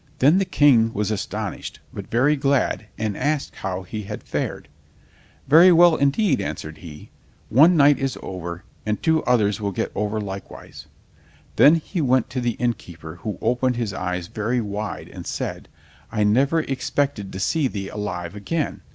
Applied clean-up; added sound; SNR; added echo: none; none; none; none.